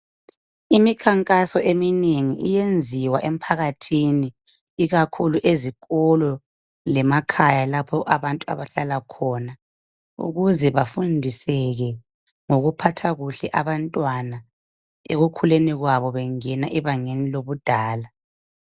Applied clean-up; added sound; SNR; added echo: none; none; none; none.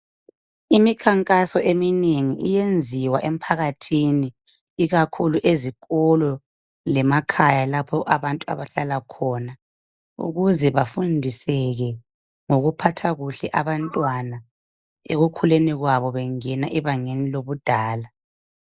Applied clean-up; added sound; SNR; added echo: neural mask model Resemble Enhance denoiser.